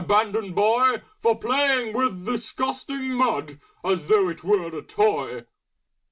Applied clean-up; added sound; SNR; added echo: none; none; none; none.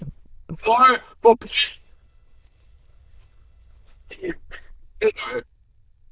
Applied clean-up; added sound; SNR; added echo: neural diffusion model UNIVERSE++.